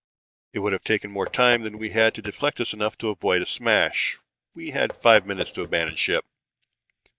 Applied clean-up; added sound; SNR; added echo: neural mask model DeepFilterNet 3.